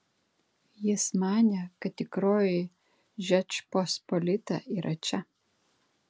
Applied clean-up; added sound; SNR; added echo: none; none; none; none.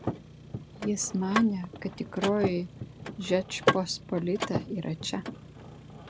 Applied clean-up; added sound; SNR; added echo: none; Mechanisms / Car; 4 dB; none.